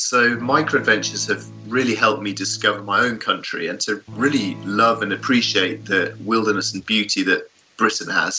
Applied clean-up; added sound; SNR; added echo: none; Electric guitar / Strum; 17 dB; none.